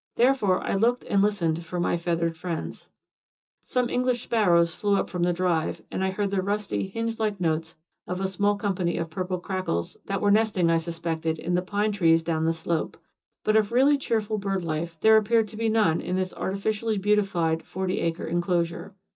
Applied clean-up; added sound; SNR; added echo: none; none; none; reverberation time 0.2 s.